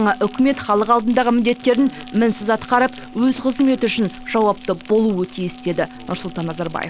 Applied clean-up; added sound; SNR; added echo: none; Wind instrument, woodwind instrument + Insect; 18 dB; none.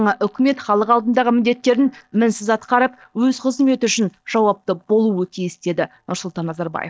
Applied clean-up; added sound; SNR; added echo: neural mask model DeepFilterNet 3.